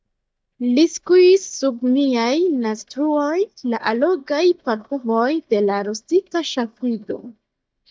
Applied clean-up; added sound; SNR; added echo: neural mask model DeepFilterNet 3.